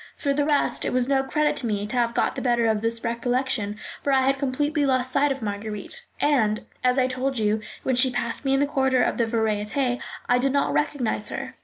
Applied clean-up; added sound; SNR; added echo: neural separator model SepFormer DNS4.